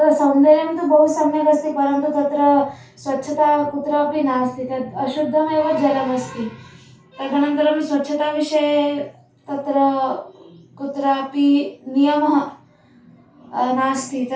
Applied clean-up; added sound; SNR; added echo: none; none; none; reverberation time 0.3 s.